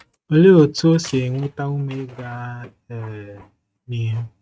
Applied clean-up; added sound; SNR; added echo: neural mask model RNNoise.